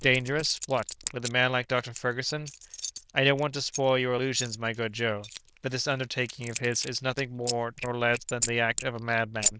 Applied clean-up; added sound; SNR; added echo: neural diffusion model UNIVERSE++.